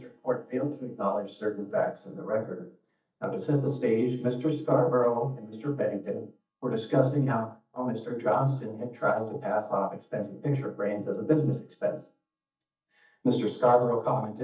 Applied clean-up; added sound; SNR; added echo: neural mask model DeepFilterNet 3.